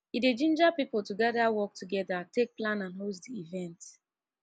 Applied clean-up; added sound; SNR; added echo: none; none; none; none.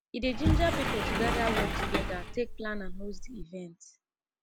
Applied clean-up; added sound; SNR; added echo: none; Sliding door; -4 dB; none.